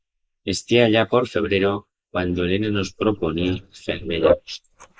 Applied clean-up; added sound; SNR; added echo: neural mask model Resemble Enhance denoiser.